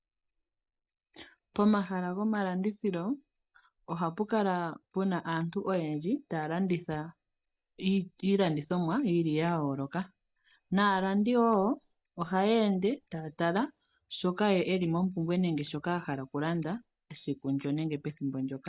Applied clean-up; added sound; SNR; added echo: neural mask model DeepFilterNet 3.